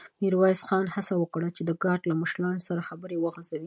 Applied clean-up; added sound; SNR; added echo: none; none; none; none.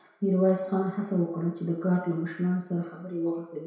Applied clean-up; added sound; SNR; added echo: none; none; none; reverberation time 0.7 s.